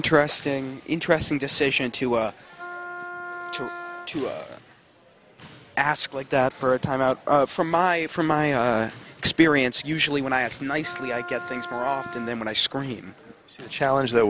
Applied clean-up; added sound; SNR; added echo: none; Wind instrument, woodwind instrument; 12 dB; none.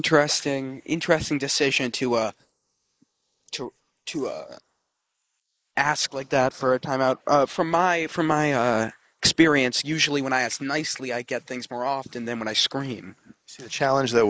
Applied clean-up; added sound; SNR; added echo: neural mask model Resemble Enhance denoiser.